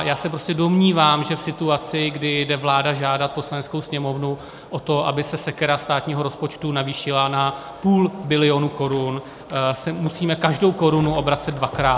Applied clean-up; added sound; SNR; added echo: none; none; none; none.